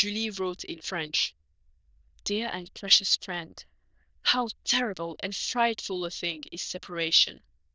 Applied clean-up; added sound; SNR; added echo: neural diffusion model UNIVERSE++.